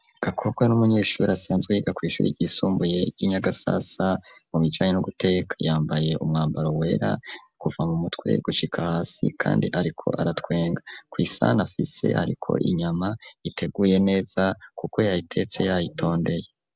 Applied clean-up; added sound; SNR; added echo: none; none; none; none.